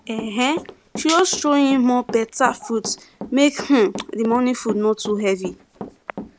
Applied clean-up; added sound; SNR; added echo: none; Run; 16 dB; none.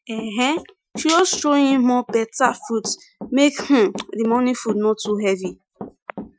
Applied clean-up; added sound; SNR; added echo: classical method Wiener filter.